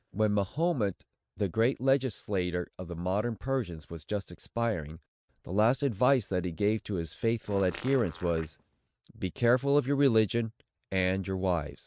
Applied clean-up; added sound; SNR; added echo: neural mask model RNNoise.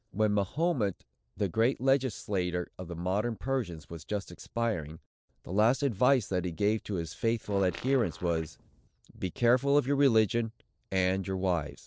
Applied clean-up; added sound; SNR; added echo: neural separator model SepFormer DNS4.